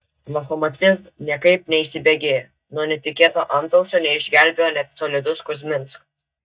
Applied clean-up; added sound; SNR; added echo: neural mask model DeepFilterNet 3.